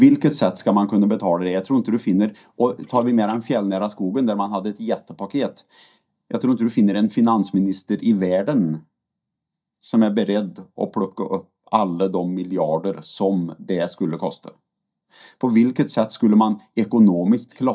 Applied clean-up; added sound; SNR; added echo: neural mask model DeepFilterNet 3.